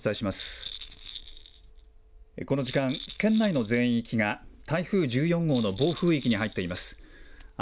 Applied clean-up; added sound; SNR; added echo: none; Rattle; 17 dB; none.